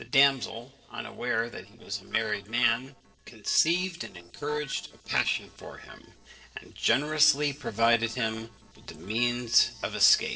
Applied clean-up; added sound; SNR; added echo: neural separator model SepFormer DNS4.